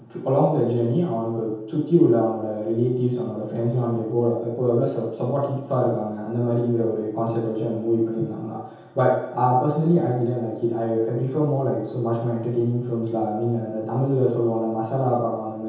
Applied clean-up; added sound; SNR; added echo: none; none; none; reverberation time 0.9 s.